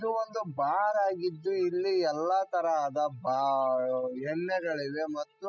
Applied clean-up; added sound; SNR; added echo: classical method spectral subtraction.